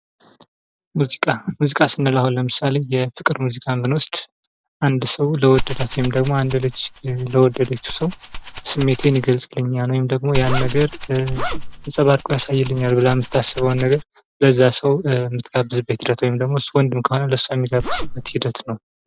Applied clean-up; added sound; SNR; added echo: none; Zipper (clothing) + Rattle (instrument); 7 dB; none.